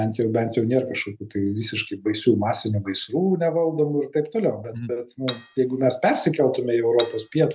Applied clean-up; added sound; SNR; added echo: none; Cutlery, silverware / Dishes, pots, and pans; 11 dB; none.